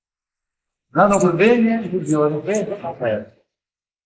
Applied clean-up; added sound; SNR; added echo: neural mask model Resemble Enhance denoiser.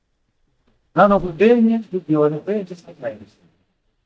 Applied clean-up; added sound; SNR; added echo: neural mask model DeepFilterNet 3.